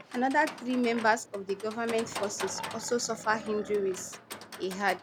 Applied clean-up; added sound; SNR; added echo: none; Livestock, farm animals, working animals; 12 dB; none.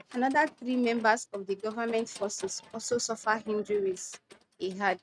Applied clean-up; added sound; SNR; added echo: neural mask model RNNoise.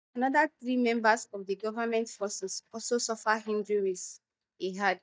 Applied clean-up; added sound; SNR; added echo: neural mask model DeepFilterNet 3.